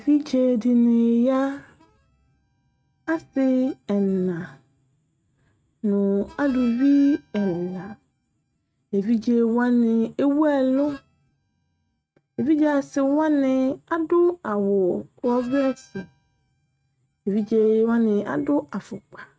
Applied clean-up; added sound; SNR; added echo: neural mask model RNNoise.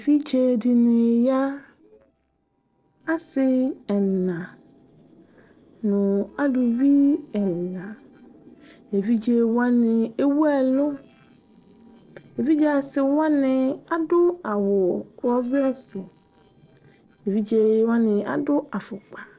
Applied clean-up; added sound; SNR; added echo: neural separator model SepFormer DNS4.